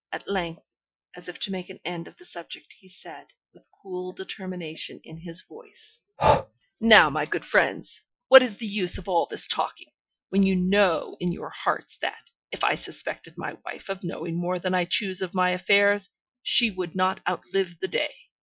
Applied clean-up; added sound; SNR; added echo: classical method Wiener filter.